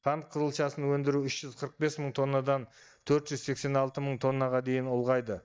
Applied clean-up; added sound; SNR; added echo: neural mask model DeepFilterNet 3.